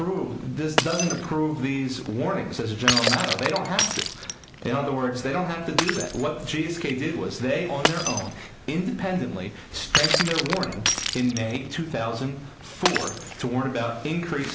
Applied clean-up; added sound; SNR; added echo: none; Shatter; 3 dB; none.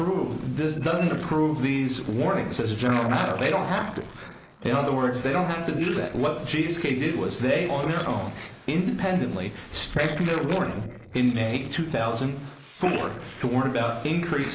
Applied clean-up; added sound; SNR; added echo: neural mask model Resemble Enhance denoiser.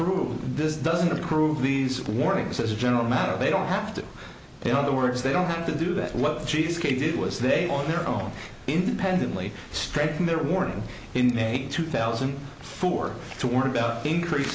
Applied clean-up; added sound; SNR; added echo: none; none; none; none.